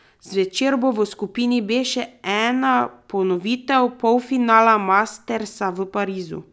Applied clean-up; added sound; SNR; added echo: none; none; none; none.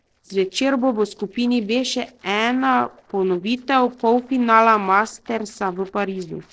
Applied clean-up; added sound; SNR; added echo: neural separator model SepFormer DNS4.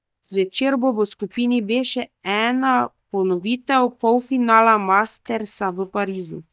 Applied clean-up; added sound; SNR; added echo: neural mask model DeepFilterNet 3.